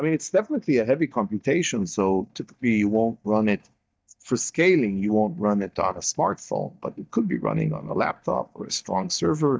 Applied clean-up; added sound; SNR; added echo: neural mask model DeepFilterNet 3.